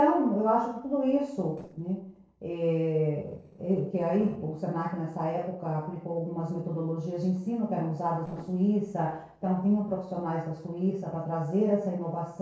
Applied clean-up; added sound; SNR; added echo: neural separator model SepFormer DNS4.